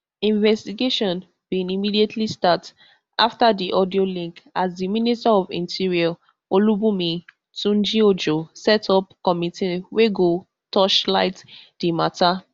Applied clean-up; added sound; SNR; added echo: none; none; none; none.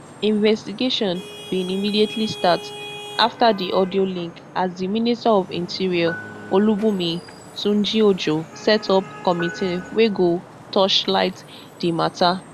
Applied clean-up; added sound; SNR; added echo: none; Traffic noise, roadway noise / Vehicle horn, car horn, honking + Piano; 16 dB; none.